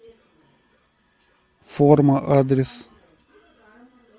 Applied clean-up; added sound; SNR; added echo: none; none; none; none.